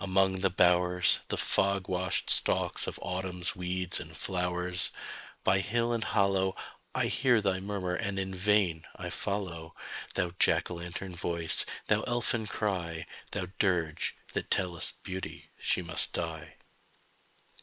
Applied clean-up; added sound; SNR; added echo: neural mask model Resemble Enhance denoiser.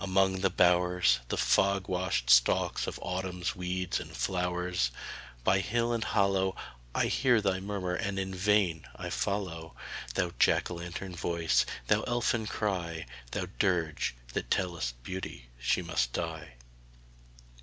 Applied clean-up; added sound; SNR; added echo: none; none; none; none.